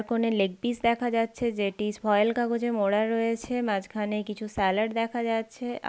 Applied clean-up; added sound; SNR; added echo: none; none; none; none.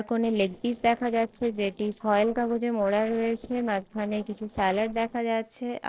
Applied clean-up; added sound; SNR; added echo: neural separator model SepFormer DNS4.